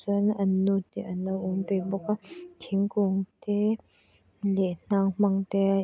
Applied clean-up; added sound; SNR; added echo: none; none; none; none.